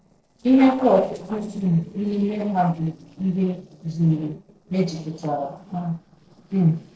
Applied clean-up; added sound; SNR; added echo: neural separator model SepFormer DNS4.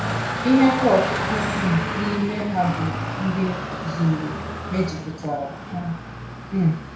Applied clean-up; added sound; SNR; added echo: none; Traffic noise, roadway noise; 4 dB; reverberation time 0.6 s.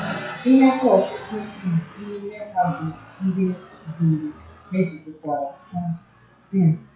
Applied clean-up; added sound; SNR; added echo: classical method WPE with log-MMSE.